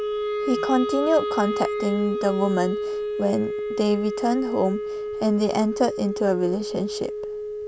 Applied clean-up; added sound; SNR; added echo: none; Wind instrument, woodwind instrument; 3 dB; none.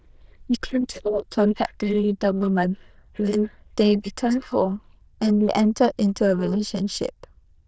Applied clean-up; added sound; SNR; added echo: neural diffusion model UNIVERSE++.